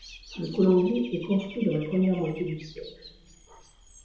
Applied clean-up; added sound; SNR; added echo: none; Bird / Dog; 19 dB; reverberation time 2.6 s.